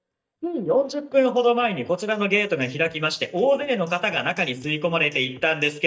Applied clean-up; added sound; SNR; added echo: neural mask model DeepFilterNet 3.